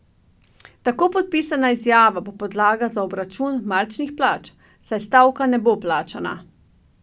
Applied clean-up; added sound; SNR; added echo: none; none; none; none.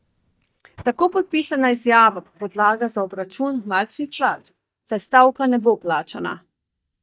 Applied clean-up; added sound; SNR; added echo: neural mask model DeepFilterNet 3.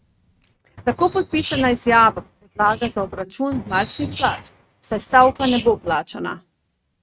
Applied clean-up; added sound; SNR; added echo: neural mask model RNNoise.